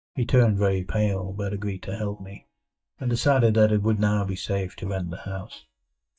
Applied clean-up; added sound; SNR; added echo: neural mask model DeepFilterNet 3.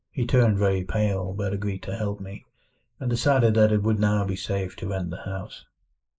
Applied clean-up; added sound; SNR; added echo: neural mask model Resemble Enhance denoiser.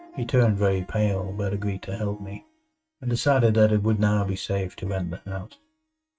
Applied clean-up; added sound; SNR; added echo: neural mask model RNNoise.